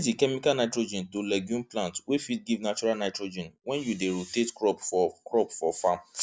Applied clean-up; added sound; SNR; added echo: none; none; none; none.